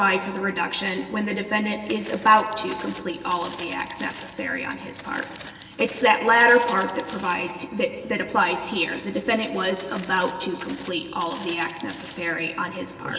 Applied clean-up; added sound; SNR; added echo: none; Walk, footsteps; 11 dB; reverberation time 2.7 s.